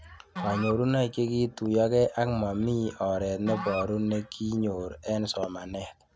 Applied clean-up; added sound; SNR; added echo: none; Musical instrument; 14 dB; none.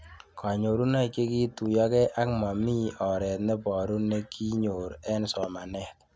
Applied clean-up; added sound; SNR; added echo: none; none; none; none.